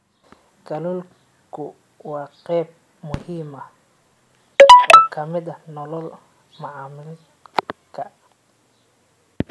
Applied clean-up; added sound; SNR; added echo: none; Fireworks; 20 dB; none.